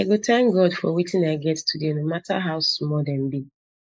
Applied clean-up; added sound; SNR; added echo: neural mask model Resemble Enhance denoiser.